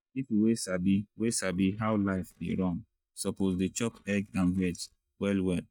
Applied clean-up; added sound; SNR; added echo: neural mask model DeepFilterNet 3.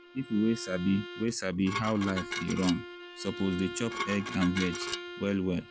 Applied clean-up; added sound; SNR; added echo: none; Bowed string instrument + Dishes, pots, and pans; 8 dB; none.